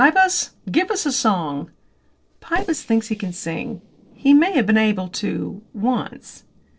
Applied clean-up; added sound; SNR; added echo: neural separator model SepFormer DNS4.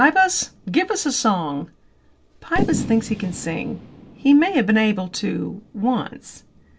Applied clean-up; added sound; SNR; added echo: none; Fireworks; 12 dB; none.